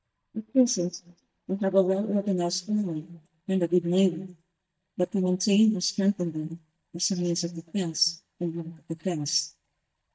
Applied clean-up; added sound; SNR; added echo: neural mask model DeepFilterNet 3.